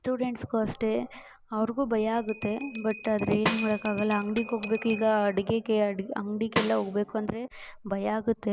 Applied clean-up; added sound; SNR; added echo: none; Bell + Snare drum; 12 dB; none.